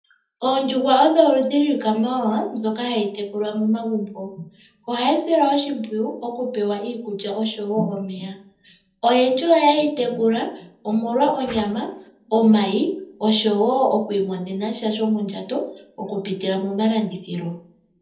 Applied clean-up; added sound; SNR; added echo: none; Whoosh, swoosh, swish; 19 dB; reverberation time 0.6 s.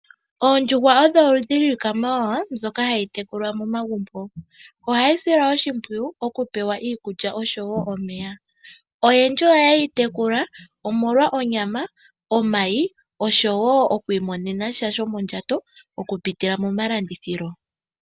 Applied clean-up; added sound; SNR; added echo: none; none; none; none.